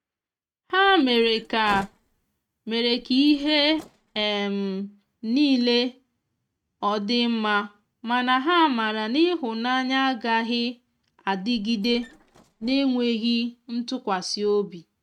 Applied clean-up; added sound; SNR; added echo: neural mask model RNNoise.